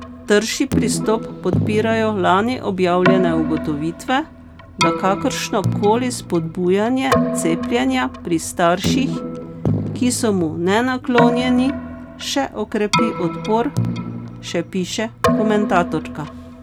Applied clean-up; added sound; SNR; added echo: none; Keyboard (musical); 4 dB; none.